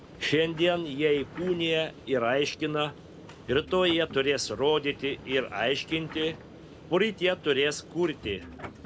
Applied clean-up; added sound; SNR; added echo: none; Subway, metro, underground; 17 dB; none.